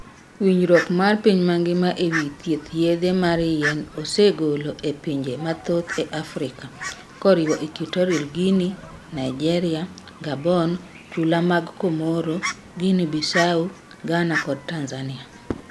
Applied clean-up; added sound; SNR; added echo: none; Fowl; 13 dB; none.